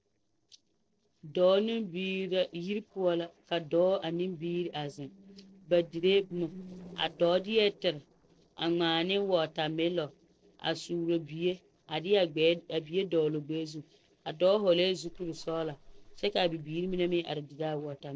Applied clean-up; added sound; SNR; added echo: neural separator model SepFormer DNS4.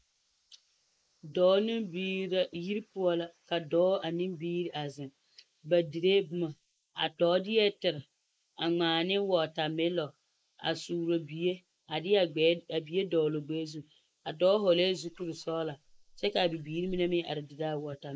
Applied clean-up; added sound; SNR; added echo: neural mask model Resemble Enhance denoiser.